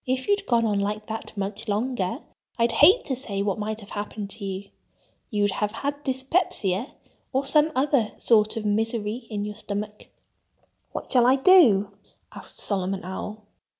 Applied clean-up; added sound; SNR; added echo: none; none; none; none.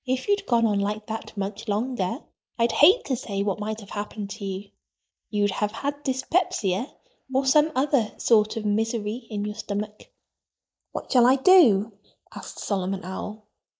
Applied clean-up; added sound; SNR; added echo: neural mask model Resemble Enhance denoiser.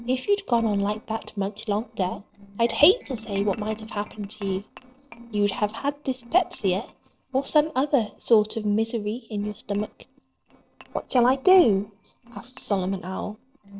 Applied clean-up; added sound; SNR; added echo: neural separator model SepFormer DNS4.